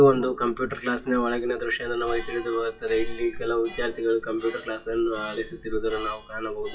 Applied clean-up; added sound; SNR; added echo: classical method WPE with log-MMSE.